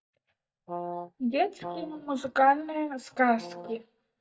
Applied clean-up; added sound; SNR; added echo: neural mask model DeepFilterNet 3.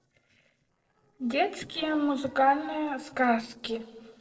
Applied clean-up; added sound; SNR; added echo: neural separator model SepFormer DNS4.